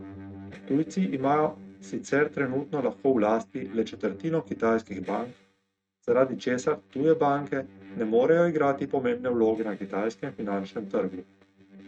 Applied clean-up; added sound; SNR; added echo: neural mask model RNNoise.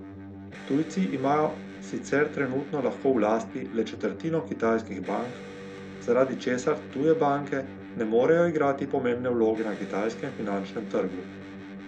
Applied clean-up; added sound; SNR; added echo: none; Electric guitar; 13 dB; none.